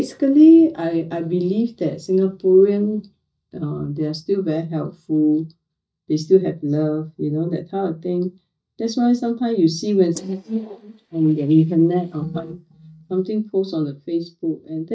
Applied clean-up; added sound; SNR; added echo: neural mask model DeepFilterNet 3.